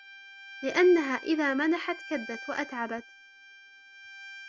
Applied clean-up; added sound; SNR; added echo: none; Bowed string instrument; 15 dB; none.